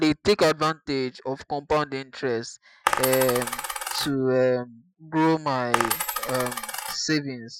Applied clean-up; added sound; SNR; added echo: classical method Wiener filter.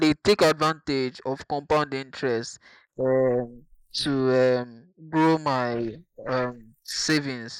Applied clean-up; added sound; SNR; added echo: neural mask model Resemble Enhance denoiser.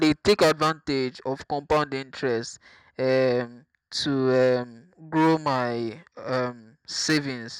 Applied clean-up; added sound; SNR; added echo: none; none; none; none.